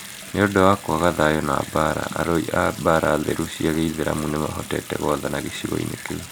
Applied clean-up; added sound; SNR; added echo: none; Bathtub (filling or washing) / Sink (filling or washing) / Water tap, faucet; 15 dB; none.